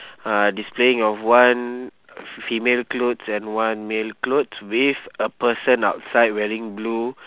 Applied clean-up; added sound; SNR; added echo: none; none; none; none.